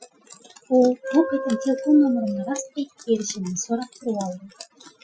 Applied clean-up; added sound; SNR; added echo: classical method Wiener filter.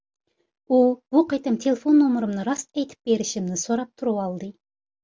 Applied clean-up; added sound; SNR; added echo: none; none; none; none.